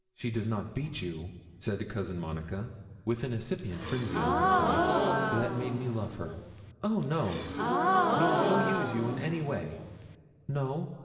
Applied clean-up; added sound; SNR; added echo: none; Gasp; -4 dB; reverberation time 2.0 s.